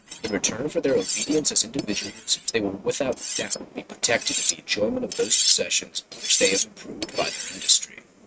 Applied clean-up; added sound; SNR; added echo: neural mask model RNNoise.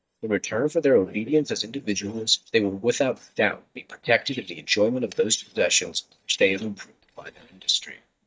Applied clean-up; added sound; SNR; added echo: neural mask model DeepFilterNet 3.